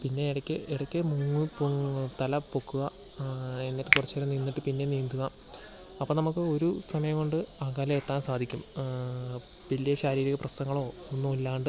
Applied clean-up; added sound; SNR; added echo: none; Finger snapping; 3 dB; none.